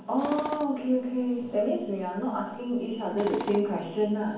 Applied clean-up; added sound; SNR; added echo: none; Tools; 14 dB; reverberation time 1.2 s.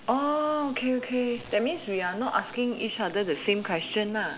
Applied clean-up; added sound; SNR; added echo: none; none; none; none.